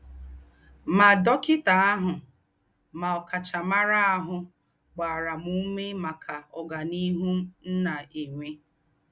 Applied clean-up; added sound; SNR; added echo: none; none; none; none.